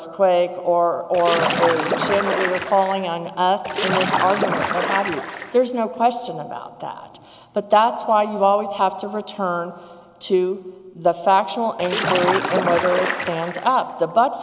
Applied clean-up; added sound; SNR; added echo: none; Splash, splatter; 3 dB; none.